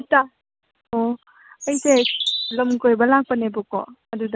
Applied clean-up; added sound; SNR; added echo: none; Bird; 5 dB; none.